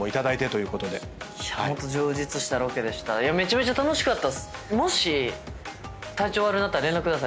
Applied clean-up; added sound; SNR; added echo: none; none; none; none.